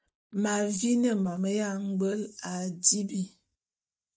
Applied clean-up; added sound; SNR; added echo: neural mask model DeepFilterNet 3.